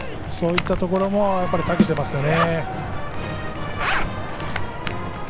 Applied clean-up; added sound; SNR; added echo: none; Zipper (clothing) + Snare drum; 2 dB; none.